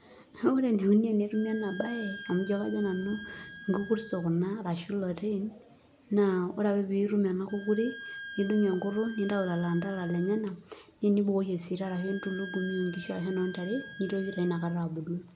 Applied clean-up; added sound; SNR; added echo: none; Wind instrument, woodwind instrument; 15 dB; none.